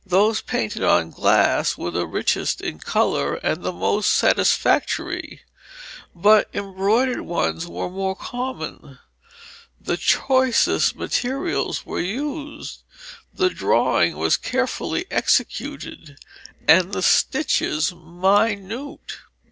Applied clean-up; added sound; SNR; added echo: none; none; none; none.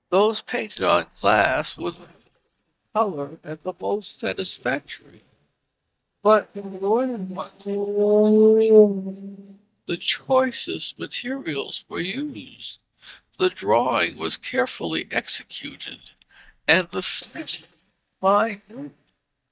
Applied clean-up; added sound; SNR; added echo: neural mask model DeepFilterNet 3.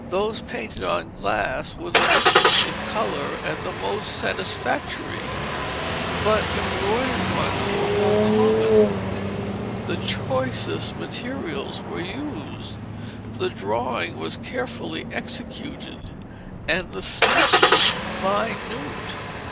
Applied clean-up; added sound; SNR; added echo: none; Engine starting; -4 dB; none.